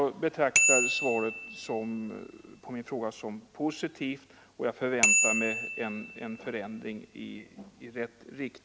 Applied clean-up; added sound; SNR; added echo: none; Bicycle bell; -2 dB; none.